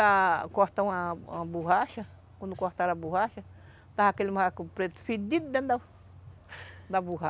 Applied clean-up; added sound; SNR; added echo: none; none; none; none.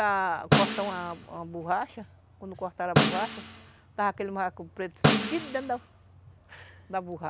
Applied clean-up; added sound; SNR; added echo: none; Snare drum; -2 dB; none.